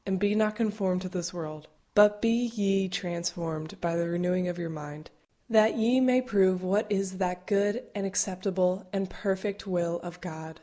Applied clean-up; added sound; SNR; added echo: none; none; none; none.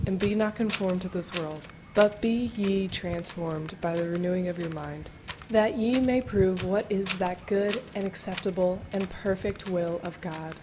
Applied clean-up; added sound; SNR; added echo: none; Wind; 12 dB; none.